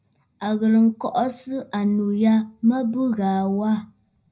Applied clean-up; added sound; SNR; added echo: none; none; none; reverberation time 0.5 s.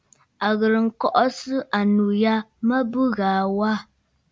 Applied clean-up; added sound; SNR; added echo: none; none; none; none.